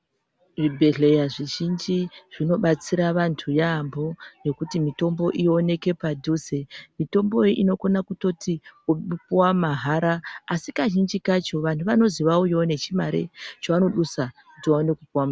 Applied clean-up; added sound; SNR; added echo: none; none; none; none.